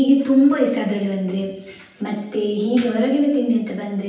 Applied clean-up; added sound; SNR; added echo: none; none; none; reverberation time 0.9 s.